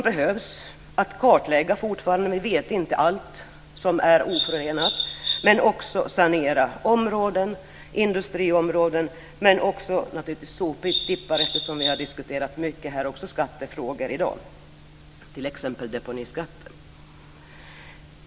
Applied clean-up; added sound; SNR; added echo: none; Bird vocalization, bird call, bird song; 3 dB; none.